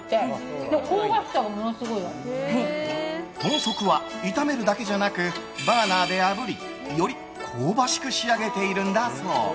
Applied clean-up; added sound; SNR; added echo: none; none; none; none.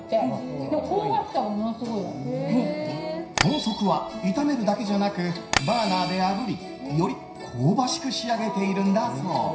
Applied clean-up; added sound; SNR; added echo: none; Tap; 6 dB; reverberation time 0.5 s.